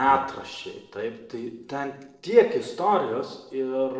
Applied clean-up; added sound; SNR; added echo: neural separator model SepFormer DNS4.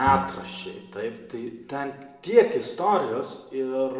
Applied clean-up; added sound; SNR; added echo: none; Bowed string instrument; 14 dB; reverberation time 0.9 s.